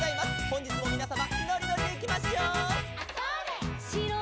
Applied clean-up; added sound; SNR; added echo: none; none; none; none.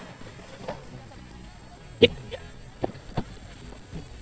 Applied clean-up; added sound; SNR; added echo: neural mask model DeepFilterNet 3.